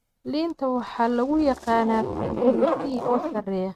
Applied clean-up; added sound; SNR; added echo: neural mask model RNNoise.